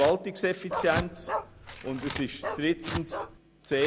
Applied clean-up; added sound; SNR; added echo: none; Bark + Tearing; 6 dB; none.